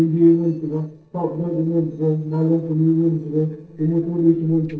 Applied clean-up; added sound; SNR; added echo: neural separator model SepFormer DNS4.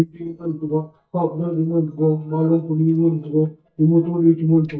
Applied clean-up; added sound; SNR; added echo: neural mask model DeepFilterNet 3.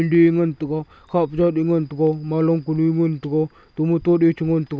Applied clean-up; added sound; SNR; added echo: none; none; none; none.